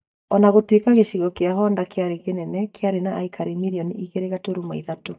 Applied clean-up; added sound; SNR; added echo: neural mask model DeepFilterNet 3.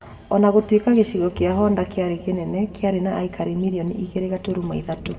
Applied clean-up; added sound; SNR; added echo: none; Bowed string instrument; 19 dB; reverberation time 1.6 s.